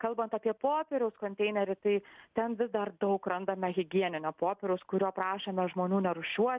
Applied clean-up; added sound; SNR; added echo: none; none; none; none.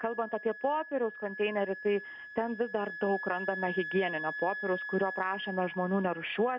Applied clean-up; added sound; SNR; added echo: none; Wind instrument, woodwind instrument; 9 dB; none.